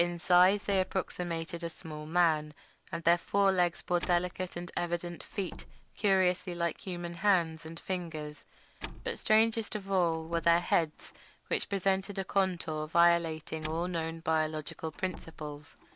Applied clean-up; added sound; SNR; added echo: none; Slam; 19 dB; none.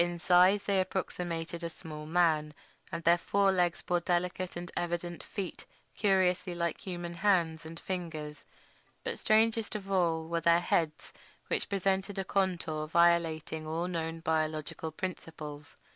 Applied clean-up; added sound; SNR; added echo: none; none; none; none.